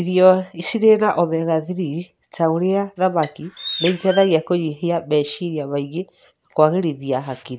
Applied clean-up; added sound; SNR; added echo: none; Bird; 11 dB; none.